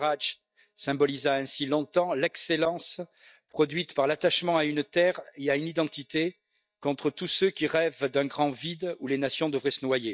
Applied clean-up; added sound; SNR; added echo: neural mask model DeepFilterNet 3.